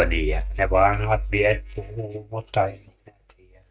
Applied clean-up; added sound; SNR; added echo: neural mask model DeepFilterNet 3.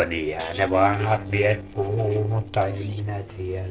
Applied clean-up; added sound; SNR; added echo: neural separator model SepFormer DNS4.